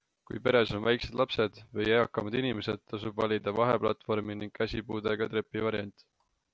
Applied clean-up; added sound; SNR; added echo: none; none; none; none.